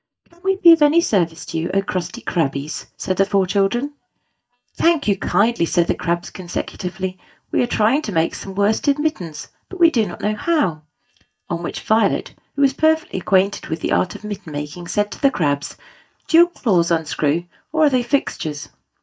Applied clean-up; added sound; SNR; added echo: neural mask model DeepFilterNet 3.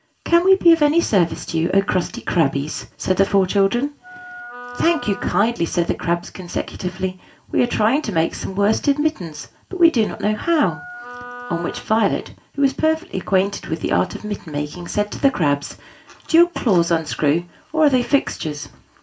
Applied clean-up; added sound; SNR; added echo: none; Wind instrument, woodwind instrument; 15 dB; reverberation time 0.2 s.